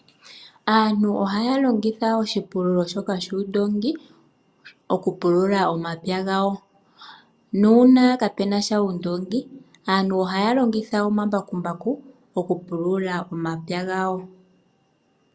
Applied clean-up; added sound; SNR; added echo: none; none; none; none.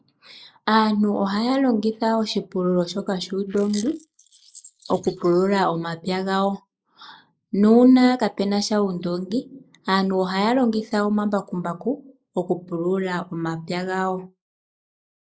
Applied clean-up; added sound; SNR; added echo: neural mask model Resemble Enhance denoiser.